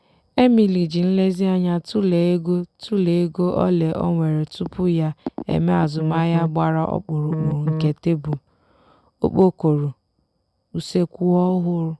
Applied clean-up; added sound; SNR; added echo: none; none; none; none.